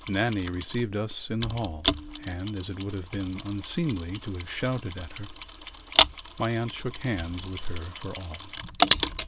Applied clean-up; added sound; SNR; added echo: none; Mechanisms; 1 dB; none.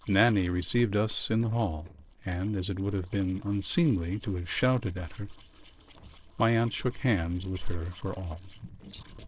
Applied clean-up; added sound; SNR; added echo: neural separator model SepFormer DNS4.